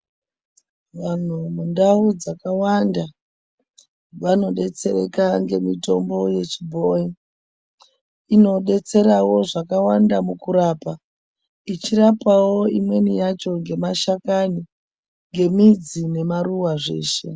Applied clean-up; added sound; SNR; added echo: none; none; none; none.